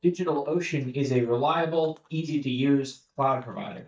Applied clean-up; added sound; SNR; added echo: neural mask model DeepFilterNet 3.